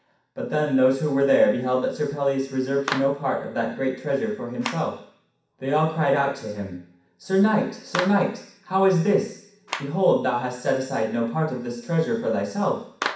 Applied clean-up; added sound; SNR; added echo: none; Clapping; 15 dB; reverberation time 0.6 s.